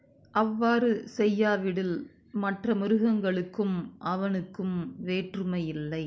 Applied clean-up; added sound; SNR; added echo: none; none; none; none.